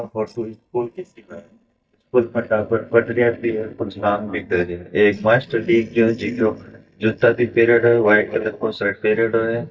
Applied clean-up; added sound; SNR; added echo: neural mask model DeepFilterNet 3.